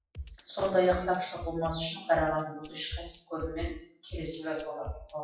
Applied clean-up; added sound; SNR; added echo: classical method WPE with log-MMSE.